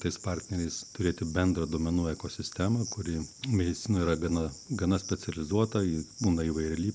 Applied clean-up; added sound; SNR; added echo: none; Cricket; 18 dB; none.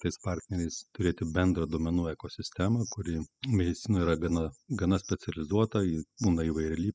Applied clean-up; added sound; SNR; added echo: classical method spectral subtraction.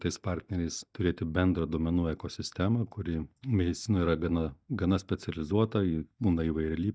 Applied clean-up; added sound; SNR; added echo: neural mask model DeepFilterNet 3.